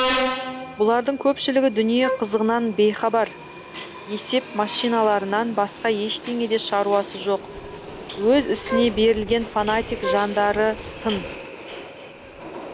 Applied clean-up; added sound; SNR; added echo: none; Wind instrument, woodwind instrument + Subway, metro, underground; 9 dB; none.